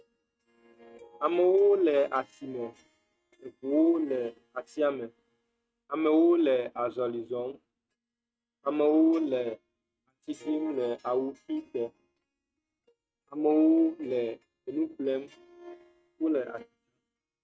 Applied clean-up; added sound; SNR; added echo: neural mask model RNNoise.